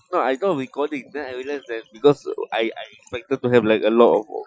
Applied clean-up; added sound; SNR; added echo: classical method Wiener filter.